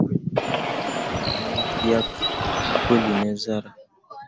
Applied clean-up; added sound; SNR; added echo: none; Bird; -2 dB; none.